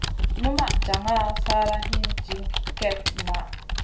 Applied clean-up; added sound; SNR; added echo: none; Computer keyboard; -3 dB; reverberation time 0.3 s.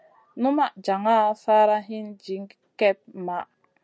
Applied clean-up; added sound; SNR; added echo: none; none; none; none.